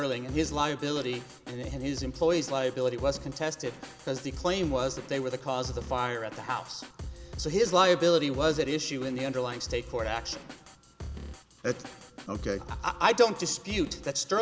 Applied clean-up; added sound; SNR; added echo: none; Drum kit; 13 dB; none.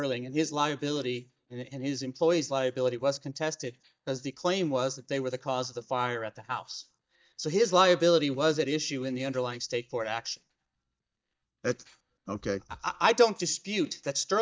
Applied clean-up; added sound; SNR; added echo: neural mask model DeepFilterNet 3.